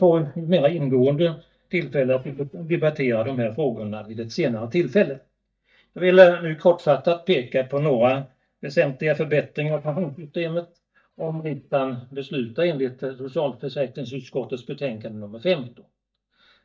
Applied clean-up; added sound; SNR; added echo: neural mask model DeepFilterNet 3.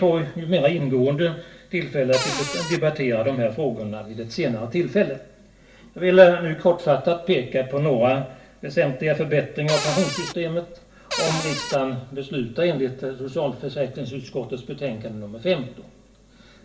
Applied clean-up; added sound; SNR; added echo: none; Cupboard open or close; 5 dB; reverberation time 0.3 s.